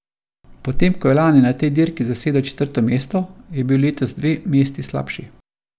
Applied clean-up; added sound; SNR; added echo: none; none; none; none.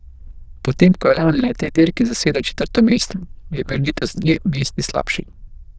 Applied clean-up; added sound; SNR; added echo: neural diffusion model UNIVERSE++.